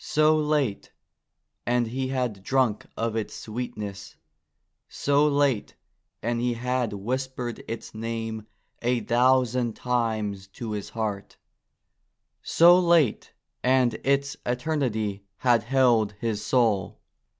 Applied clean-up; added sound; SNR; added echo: none; none; none; none.